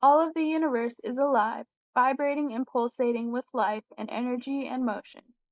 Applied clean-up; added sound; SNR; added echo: neural mask model Resemble Enhance denoiser.